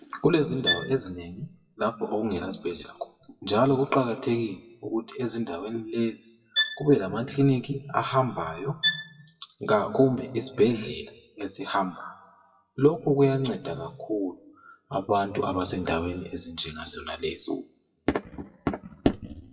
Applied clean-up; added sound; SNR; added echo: classical method WPE with log-MMSE.